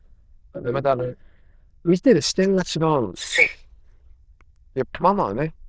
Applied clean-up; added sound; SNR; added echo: neural diffusion model UNIVERSE++.